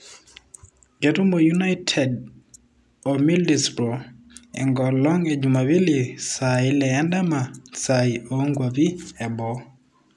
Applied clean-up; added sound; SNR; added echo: none; none; none; none.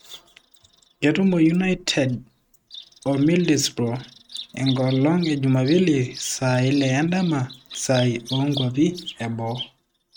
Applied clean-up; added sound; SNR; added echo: neural mask model RNNoise.